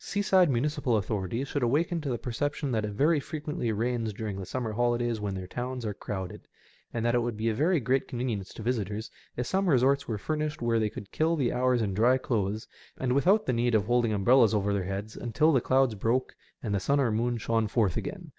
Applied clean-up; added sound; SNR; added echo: none; none; none; none.